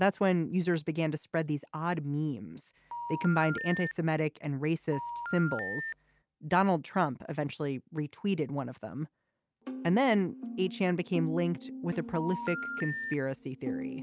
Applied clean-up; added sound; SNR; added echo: none; Telephone; 7 dB; none.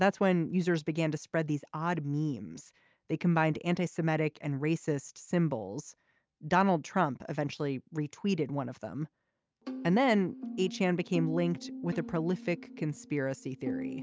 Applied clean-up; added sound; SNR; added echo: none; none; none; none.